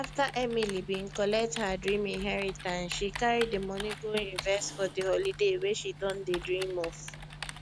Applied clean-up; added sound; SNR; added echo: none; Typing; 11 dB; none.